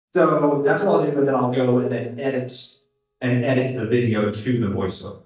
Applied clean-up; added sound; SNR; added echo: neural mask model DeepFilterNet 3.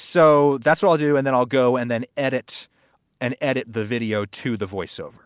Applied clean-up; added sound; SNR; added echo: none; none; none; none.